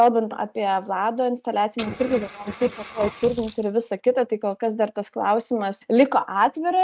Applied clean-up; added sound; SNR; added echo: neural mask model RNNoise.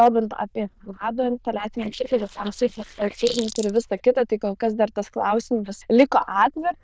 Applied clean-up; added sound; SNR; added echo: neural diffusion model UNIVERSE++.